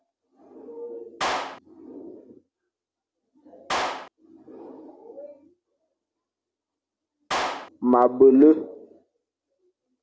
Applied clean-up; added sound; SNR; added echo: none; Clapping; 8 dB; none.